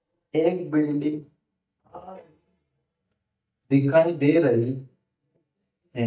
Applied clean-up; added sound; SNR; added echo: neural mask model DeepFilterNet 3.